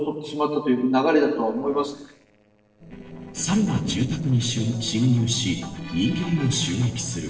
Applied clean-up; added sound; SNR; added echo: neural separator model SepFormer DNS4.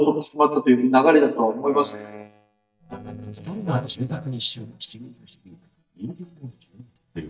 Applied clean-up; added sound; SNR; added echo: neural mask model DeepFilterNet 3.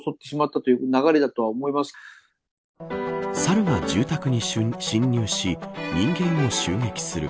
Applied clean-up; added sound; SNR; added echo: none; none; none; none.